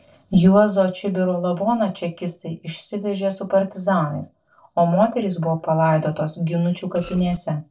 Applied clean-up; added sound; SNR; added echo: neural separator model SepFormer DNS4.